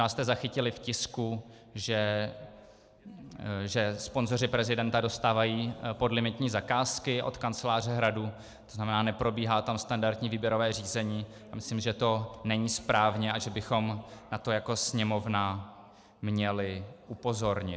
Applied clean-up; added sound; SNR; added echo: none; none; none; none.